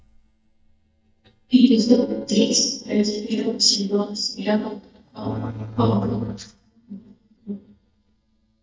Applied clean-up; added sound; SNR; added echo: neural mask model DeepFilterNet 3.